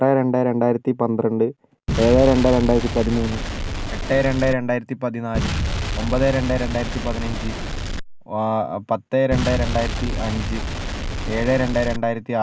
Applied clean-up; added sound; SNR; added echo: none; Explosion; 3 dB; none.